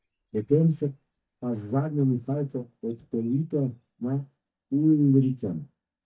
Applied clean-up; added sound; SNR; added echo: neural mask model DeepFilterNet 3.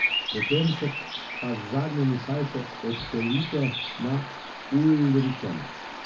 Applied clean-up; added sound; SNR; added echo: none; Bird vocalization, bird call, bird song; 7 dB; reverberation time 0.3 s.